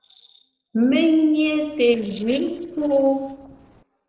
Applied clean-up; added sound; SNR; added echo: neural separator model SepFormer DNS4.